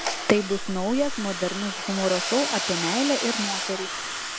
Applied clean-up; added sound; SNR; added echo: none; Domestic sounds, home sounds; 3 dB; none.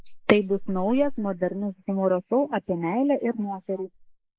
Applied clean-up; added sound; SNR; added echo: neural mask model Resemble Enhance denoiser.